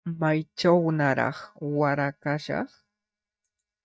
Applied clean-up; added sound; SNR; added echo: neural mask model DeepFilterNet 3.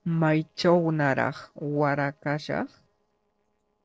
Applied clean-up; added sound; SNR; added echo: neural separator model SepFormer DNS4.